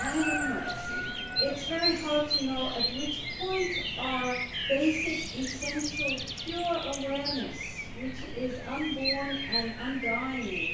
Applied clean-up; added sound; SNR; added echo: none; Bird vocalization, bird call, bird song; 1 dB; reverberation time 0.7 s.